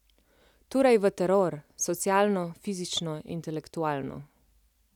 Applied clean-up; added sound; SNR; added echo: none; none; none; none.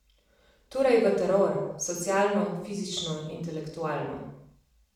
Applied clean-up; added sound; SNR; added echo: none; none; none; reverberation time 0.7 s.